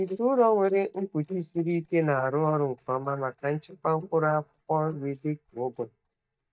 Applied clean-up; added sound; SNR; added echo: neural mask model DeepFilterNet 3.